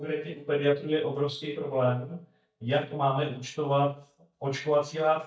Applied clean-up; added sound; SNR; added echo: neural mask model DeepFilterNet 3.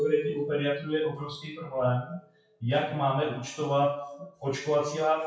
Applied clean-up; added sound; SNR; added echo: classical method WPE with log-MMSE.